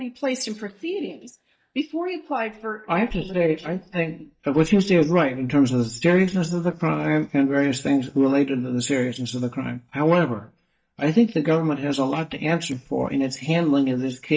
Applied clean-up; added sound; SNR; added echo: neural mask model DeepFilterNet 3.